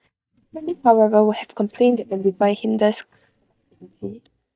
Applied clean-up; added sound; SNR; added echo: neural mask model DeepFilterNet 3.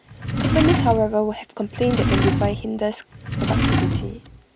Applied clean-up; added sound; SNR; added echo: none; Drawer open or close; -1 dB; none.